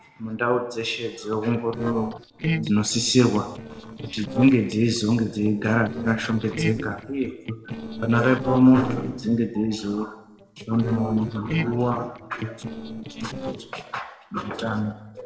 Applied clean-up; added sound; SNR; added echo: neural separator model SepFormer DNS4.